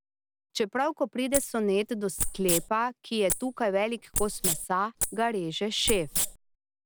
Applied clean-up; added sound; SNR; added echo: none; Wild animals; 4 dB; none.